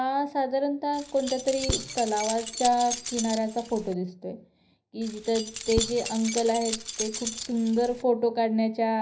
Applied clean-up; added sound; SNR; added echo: none; Keys jangling; 7 dB; reverberation time 0.5 s.